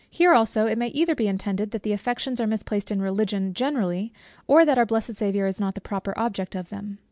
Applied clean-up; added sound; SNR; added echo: none; none; none; none.